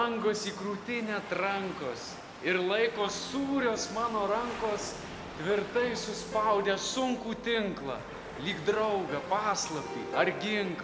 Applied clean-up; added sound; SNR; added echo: none; none; none; none.